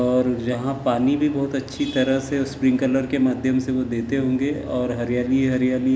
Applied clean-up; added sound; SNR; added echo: none; none; none; none.